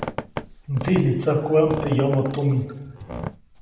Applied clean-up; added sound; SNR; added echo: none; Squeak; 11 dB; reverberation time 1.0 s.